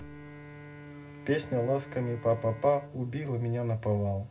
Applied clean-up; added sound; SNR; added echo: none; Bowed string instrument; 16 dB; reverberation time 0.4 s.